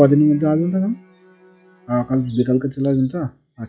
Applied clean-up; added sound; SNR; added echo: classical method log-MMSE.